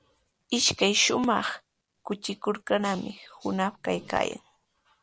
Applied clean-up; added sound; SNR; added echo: none; none; none; none.